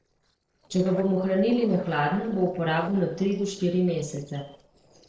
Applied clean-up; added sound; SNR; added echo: neural separator model SepFormer DNS4.